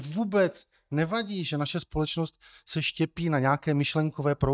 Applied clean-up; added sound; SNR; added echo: neural mask model DeepFilterNet 3.